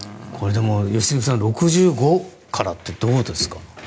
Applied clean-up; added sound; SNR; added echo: none; none; none; none.